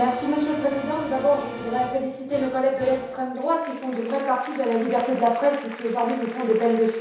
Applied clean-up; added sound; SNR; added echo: none; Applause; 16 dB; reverberation time 0.7 s.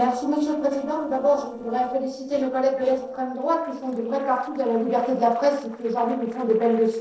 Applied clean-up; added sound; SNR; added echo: neural separator model SepFormer DNS4.